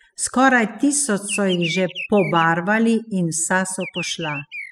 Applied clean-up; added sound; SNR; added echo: classical method spectral subtraction.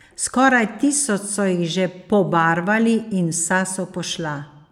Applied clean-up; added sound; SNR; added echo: none; none; none; none.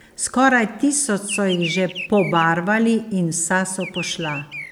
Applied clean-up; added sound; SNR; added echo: none; Bird vocalization, bird call, bird song; 14 dB; none.